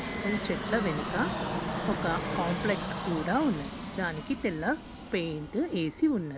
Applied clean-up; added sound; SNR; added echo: none; Fixed-wing aircraft, airplane; 4 dB; none.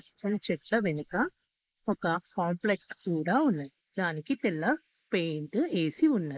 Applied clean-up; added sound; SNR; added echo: neural mask model Resemble Enhance denoiser.